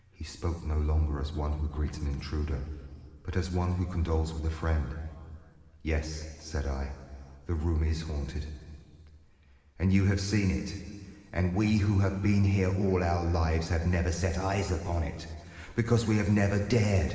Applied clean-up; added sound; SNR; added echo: none; none; none; reverberation time 2.2 s.